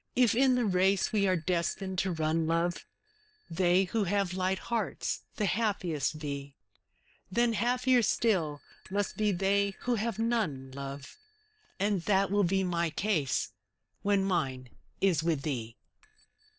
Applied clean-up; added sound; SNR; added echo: neural separator model SepFormer DNS4.